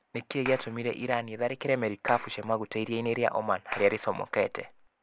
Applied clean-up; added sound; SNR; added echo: none; Clapping; 14 dB; none.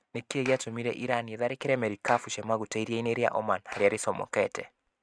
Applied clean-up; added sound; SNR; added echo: neural mask model RNNoise.